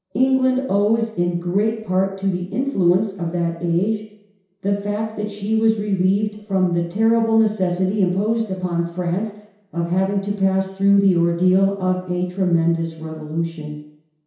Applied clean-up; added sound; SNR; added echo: none; none; none; reverberation time 0.7 s.